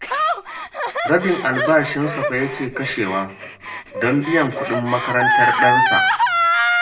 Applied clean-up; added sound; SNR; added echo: none; Gasp; -1 dB; reverberation time 0.5 s.